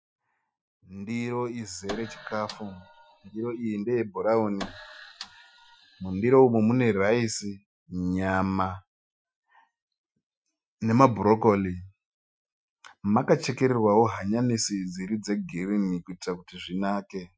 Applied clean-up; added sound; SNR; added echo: classical method Wiener filter.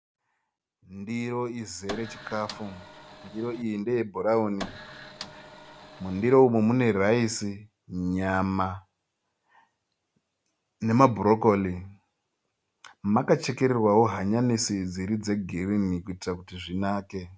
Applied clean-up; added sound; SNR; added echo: none; Printer; 15 dB; none.